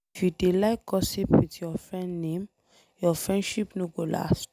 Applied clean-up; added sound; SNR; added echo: none; none; none; none.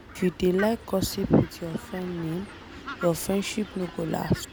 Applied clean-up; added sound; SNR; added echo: none; Fowl; 14 dB; none.